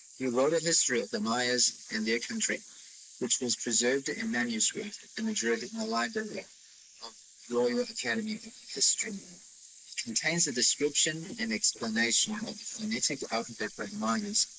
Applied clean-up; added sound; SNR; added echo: neural mask model Resemble Enhance denoiser.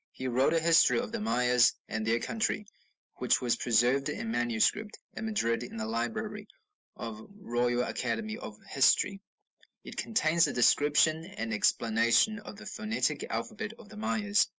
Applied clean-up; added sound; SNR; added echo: none; none; none; none.